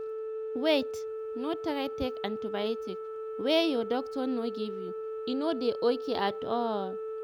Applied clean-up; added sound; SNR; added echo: none; Organ; 5 dB; none.